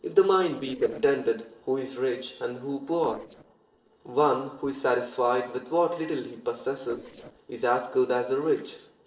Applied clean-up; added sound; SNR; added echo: neural separator model SepFormer DNS4.